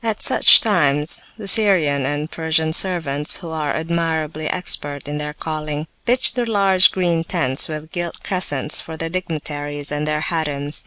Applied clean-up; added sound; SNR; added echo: none; none; none; none.